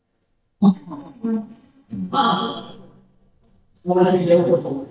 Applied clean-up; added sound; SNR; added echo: neural mask model DeepFilterNet 3.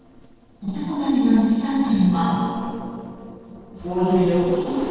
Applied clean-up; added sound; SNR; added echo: neural separator model SepFormer DNS4.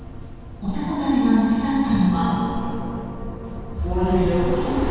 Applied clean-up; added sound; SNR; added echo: none; Cricket; 11 dB; reverberation time 2.1 s.